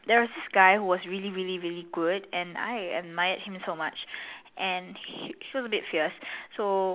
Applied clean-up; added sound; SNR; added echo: none; none; none; none.